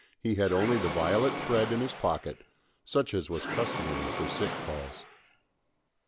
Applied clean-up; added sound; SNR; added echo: none; Mechanisms; 6 dB; none.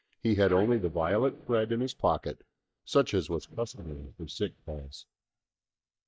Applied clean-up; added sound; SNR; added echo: neural mask model DeepFilterNet 3.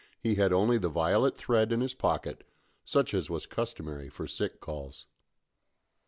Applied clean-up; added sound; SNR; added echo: none; none; none; none.